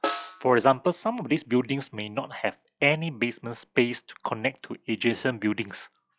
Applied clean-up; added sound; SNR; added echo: classical method log-MMSE.